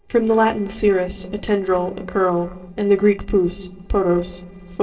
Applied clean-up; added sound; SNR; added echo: neural separator model SepFormer DNS4.